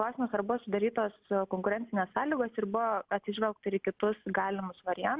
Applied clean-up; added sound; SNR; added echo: none; none; none; none.